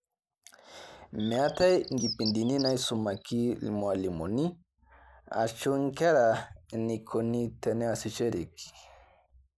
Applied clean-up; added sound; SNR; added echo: neural mask model Resemble Enhance denoiser.